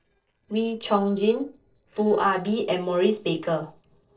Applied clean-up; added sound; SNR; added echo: neural separator model SepFormer DNS4.